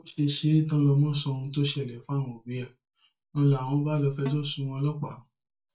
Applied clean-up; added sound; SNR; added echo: neural mask model DeepFilterNet 3.